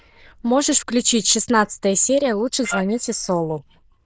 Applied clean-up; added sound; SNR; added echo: neural diffusion model UNIVERSE++.